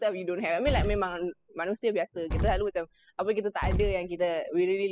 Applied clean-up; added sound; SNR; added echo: classical method spectral subtraction.